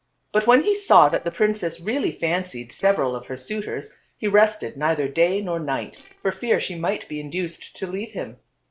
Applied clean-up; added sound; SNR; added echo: neural separator model SepFormer DNS4.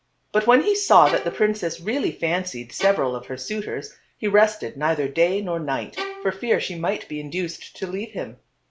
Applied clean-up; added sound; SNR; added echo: none; Bowed string instrument; 14 dB; none.